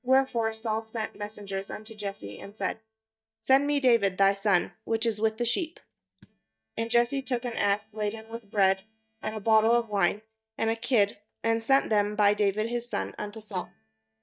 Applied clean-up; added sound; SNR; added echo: neural mask model DeepFilterNet 3.